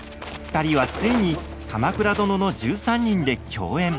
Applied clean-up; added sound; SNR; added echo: none; none; none; none.